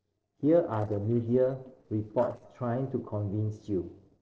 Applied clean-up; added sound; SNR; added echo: neural separator model SepFormer DNS4.